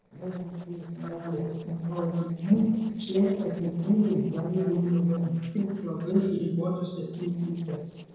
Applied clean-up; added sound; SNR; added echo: neural separator model SepFormer DNS4.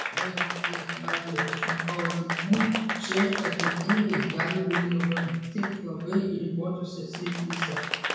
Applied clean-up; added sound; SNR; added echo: none; Applause / Crowd; 3 dB; reverberation time 1.0 s.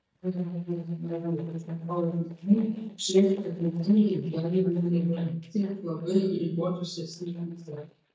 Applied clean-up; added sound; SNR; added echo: neural mask model DeepFilterNet 3.